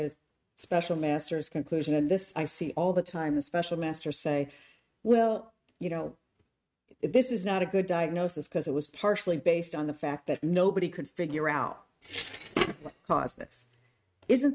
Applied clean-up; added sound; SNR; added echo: neural mask model RNNoise.